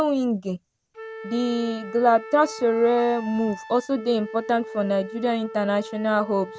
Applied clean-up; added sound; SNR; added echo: none; Wind instrument, woodwind instrument; 15 dB; none.